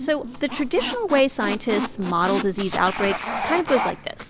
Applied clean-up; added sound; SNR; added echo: none; Squeak; 5 dB; none.